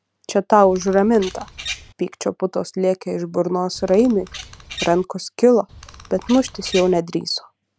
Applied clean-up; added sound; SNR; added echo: none; Bird vocalization, bird call, bird song; 15 dB; none.